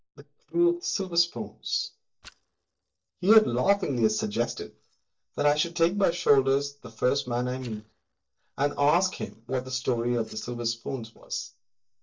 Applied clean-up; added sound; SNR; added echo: neural mask model DeepFilterNet 3.